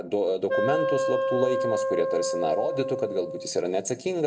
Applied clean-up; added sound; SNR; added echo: none; Wind instrument, woodwind instrument; 0 dB; reverberation time 1.0 s.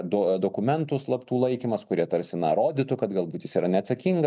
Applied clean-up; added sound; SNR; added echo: none; none; none; none.